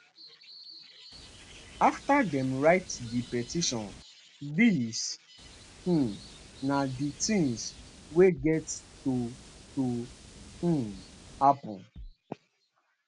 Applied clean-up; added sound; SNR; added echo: none; Water + Bass drum; 19 dB; none.